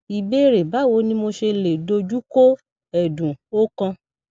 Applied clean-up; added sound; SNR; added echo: none; none; none; none.